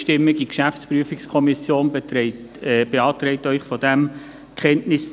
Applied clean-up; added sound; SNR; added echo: none; none; none; none.